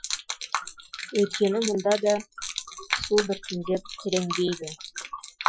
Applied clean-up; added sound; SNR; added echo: classical method Wiener filter.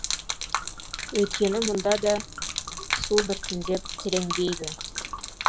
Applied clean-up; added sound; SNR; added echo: none; Gurgling / Liquid; 3 dB; none.